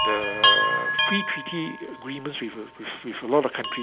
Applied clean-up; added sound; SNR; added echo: none; Chime; -3 dB; none.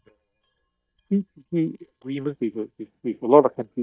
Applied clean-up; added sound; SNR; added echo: neural mask model DeepFilterNet 3.